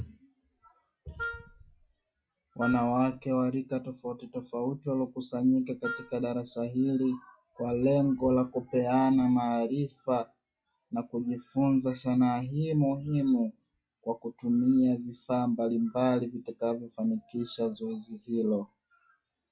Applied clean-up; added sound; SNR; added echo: classical method log-MMSE.